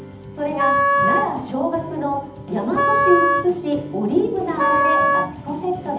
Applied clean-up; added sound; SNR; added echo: none; Wind instrument, woodwind instrument; -2 dB; reverberation time 0.8 s.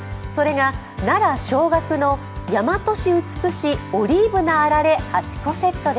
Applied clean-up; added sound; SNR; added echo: none; none; none; none.